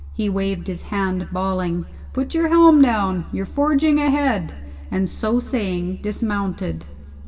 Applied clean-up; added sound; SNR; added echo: none; none; none; reverberation time 2.7 s.